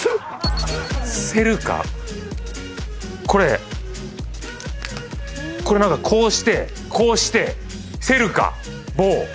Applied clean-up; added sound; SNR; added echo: none; none; none; none.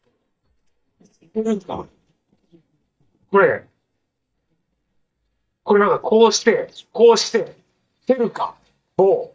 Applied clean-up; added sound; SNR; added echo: neural mask model DeepFilterNet 3.